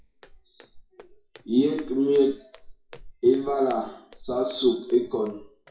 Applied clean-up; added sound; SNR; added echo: classical method WPE with log-MMSE.